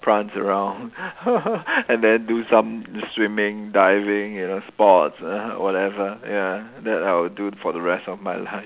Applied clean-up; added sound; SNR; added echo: none; none; none; none.